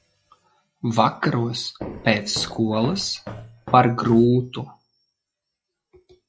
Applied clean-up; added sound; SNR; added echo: classical method log-MMSE.